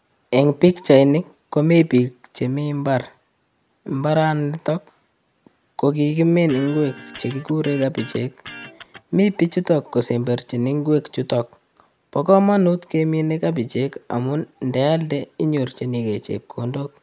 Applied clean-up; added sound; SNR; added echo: none; Electric guitar; 18 dB; none.